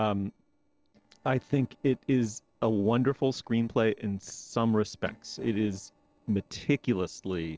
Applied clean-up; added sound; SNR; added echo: neural separator model SepFormer DNS4.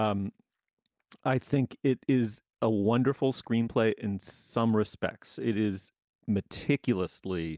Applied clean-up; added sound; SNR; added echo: none; none; none; none.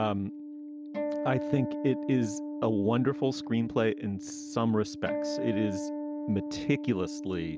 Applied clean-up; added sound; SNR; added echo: none; Acoustic guitar; 5 dB; none.